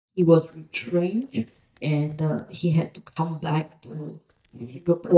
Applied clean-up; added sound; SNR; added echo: neural mask model DeepFilterNet 3.